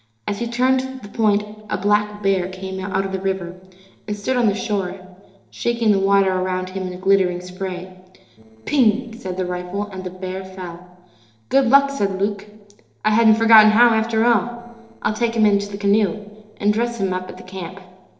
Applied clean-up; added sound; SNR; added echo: neural separator model SepFormer DNS4.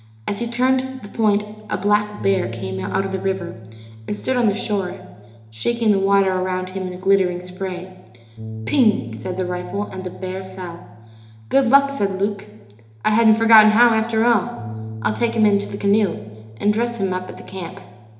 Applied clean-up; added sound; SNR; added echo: none; Bass guitar; 15 dB; reverberation time 0.8 s.